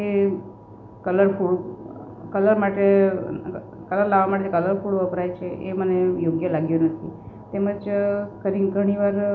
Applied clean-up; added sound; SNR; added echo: none; none; none; none.